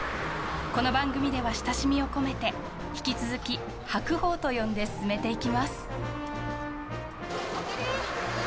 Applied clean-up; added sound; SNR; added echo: none; Motorcycle / Dog + Car; 6 dB; none.